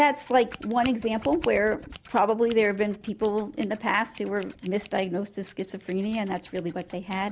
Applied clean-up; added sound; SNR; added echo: none; Scissors; 17 dB; none.